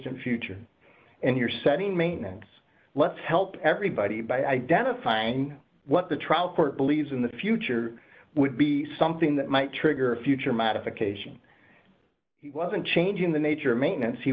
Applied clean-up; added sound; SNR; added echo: none; none; none; none.